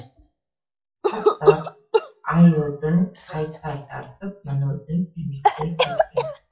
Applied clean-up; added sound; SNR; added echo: classical method WPE with log-MMSE.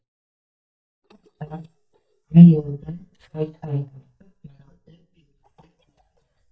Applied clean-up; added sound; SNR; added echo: neural mask model DeepFilterNet 3.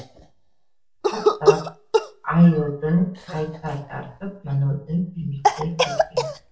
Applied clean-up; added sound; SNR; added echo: none; Cough; 1 dB; reverberation time 0.4 s.